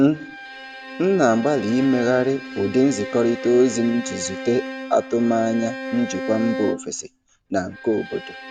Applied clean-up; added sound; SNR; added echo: none; Bowed string instrument; 11 dB; none.